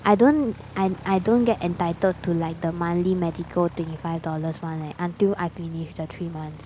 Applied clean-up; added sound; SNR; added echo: none; Aircraft; 17 dB; none.